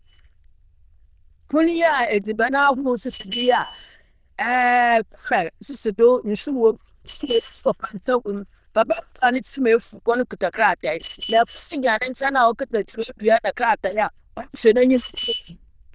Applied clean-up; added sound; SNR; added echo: neural diffusion model UNIVERSE++.